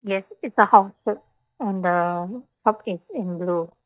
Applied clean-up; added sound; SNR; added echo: neural mask model DeepFilterNet 3.